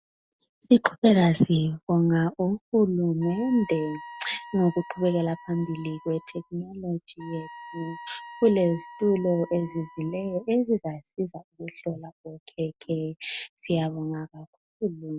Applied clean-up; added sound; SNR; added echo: none; Wind instrument, woodwind instrument; 18 dB; none.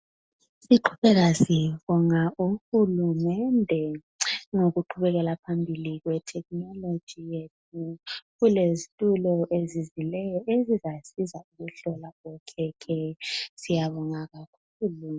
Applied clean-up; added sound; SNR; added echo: none; none; none; none.